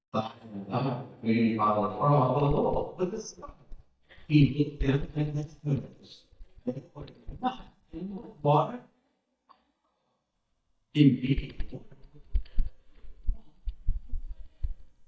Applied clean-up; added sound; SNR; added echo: neural mask model DeepFilterNet 3.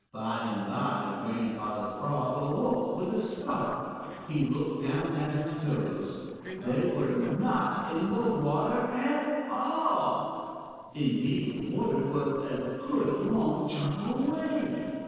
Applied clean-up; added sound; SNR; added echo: neural separator model SepFormer DNS4.